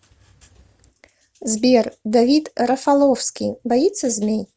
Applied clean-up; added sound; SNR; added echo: none; none; none; none.